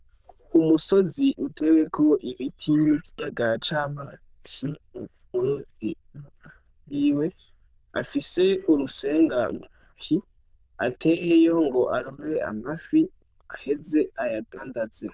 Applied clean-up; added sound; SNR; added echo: neural diffusion model UNIVERSE++.